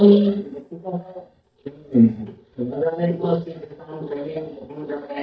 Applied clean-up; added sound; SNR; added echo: neural mask model DeepFilterNet 3.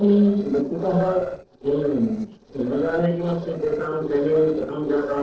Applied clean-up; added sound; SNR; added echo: neural separator model SepFormer DNS4.